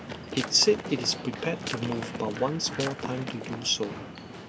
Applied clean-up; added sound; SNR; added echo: none; Run + Shatter; 7 dB; none.